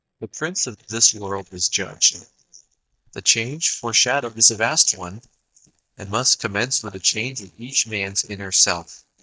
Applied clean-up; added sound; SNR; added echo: neural mask model DeepFilterNet 3.